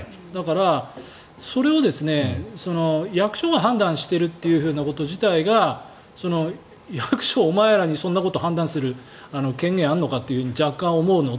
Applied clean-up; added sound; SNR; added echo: none; none; none; none.